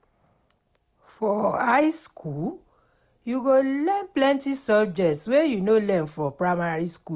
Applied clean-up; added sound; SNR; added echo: none; none; none; none.